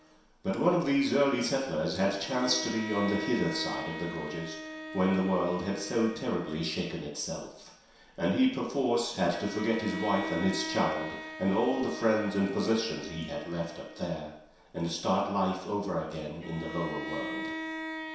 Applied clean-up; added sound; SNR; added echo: none; Bowed string instrument; 11 dB; reverberation time 0.7 s.